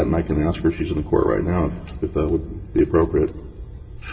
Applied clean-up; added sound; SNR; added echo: none; none; none; reverberation time 1.4 s.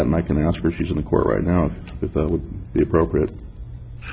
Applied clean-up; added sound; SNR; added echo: none; none; none; none.